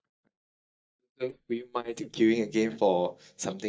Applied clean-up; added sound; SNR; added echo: neural mask model DeepFilterNet 3.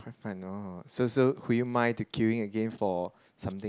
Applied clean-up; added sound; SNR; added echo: none; none; none; none.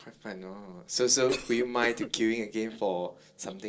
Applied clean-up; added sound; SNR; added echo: neural separator model SepFormer DNS4.